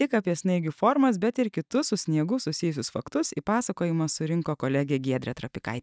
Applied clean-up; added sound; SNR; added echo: neural mask model DeepFilterNet 3.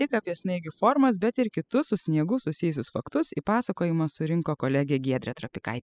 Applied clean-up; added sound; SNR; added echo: classical method spectral subtraction.